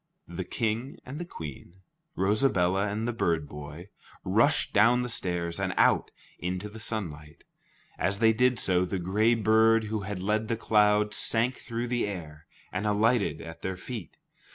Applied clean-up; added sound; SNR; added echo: none; none; none; none.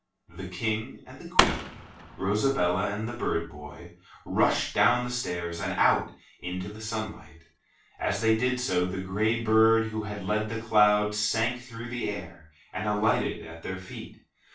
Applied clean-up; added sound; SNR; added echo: none; Fireworks; 1 dB; reverberation time 0.3 s.